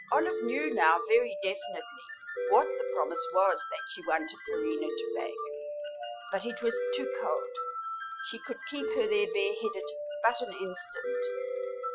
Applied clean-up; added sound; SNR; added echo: classical method Wiener filter.